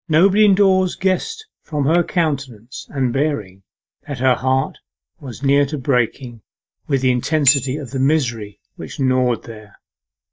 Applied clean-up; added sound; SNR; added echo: neural mask model DeepFilterNet 3.